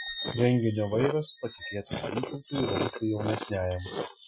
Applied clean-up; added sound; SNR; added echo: classical method Wiener filter.